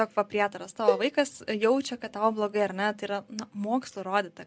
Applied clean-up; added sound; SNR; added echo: none; Cowbell; 3 dB; none.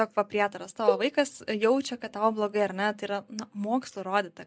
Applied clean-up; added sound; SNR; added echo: neural mask model DeepFilterNet 3.